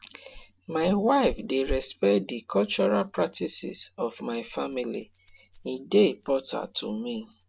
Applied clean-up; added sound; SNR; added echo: none; Rattle; 17 dB; none.